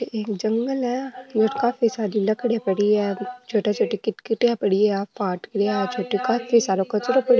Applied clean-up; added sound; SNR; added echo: none; none; none; none.